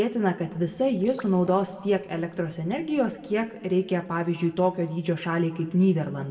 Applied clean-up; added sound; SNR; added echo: neural separator model SepFormer DNS4.